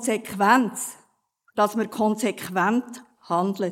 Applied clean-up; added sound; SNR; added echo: neural mask model Resemble Enhance denoiser.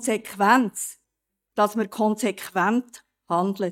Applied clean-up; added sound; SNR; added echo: neural mask model DeepFilterNet 3.